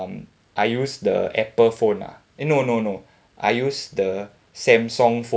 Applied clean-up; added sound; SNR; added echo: none; none; none; none.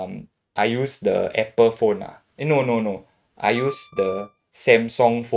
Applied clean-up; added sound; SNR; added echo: neural mask model RNNoise.